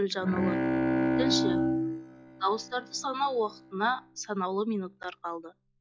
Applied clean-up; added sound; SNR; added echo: classical method log-MMSE.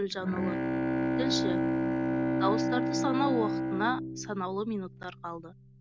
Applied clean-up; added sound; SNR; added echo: none; Bowed string instrument; -3 dB; none.